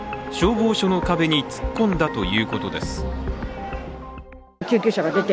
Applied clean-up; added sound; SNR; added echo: none; none; none; none.